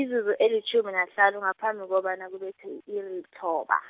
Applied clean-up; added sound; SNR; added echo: none; none; none; none.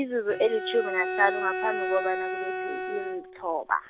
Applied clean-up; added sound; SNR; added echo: none; Bowed string instrument; 4 dB; none.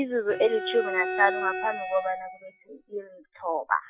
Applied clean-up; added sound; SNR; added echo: classical method Wiener filter.